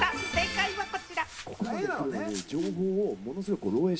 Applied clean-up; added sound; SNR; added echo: none; Domestic sounds, home sounds; 19 dB; reverberation time 0.3 s.